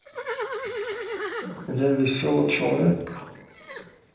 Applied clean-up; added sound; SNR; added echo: neural separator model SepFormer DNS4.